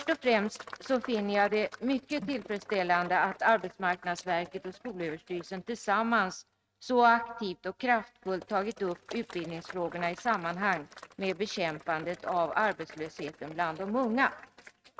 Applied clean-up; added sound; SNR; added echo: neural mask model RNNoise.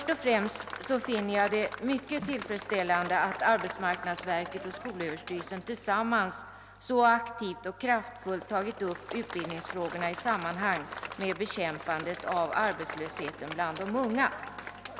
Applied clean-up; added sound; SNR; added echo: none; Applause / Crowd; 11 dB; none.